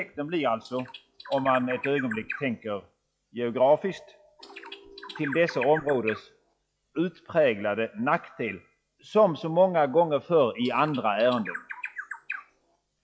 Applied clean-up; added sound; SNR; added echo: classical method log-MMSE.